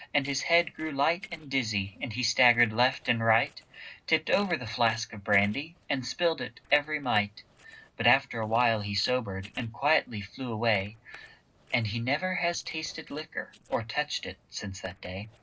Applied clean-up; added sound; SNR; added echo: neural separator model SepFormer DNS4.